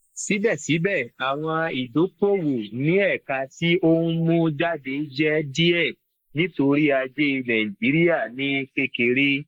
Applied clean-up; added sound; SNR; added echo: neural mask model Resemble Enhance denoiser.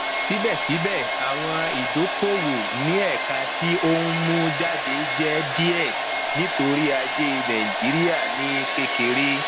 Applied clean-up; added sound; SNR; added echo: none; Domestic sounds, home sounds; 0 dB; none.